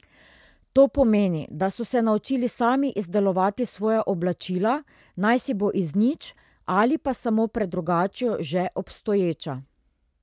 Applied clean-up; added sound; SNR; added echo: none; none; none; none.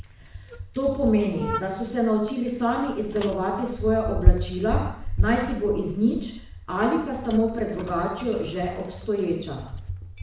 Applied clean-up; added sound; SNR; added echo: none; Bicycle; 3 dB; reverberation time 0.6 s.